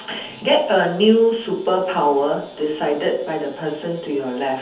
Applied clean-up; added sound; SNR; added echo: none; none; none; reverberation time 0.7 s.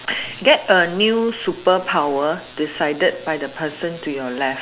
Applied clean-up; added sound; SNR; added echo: none; none; none; none.